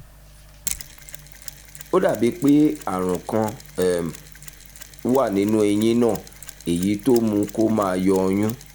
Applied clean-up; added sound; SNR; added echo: none; Mechanisms; 17 dB; none.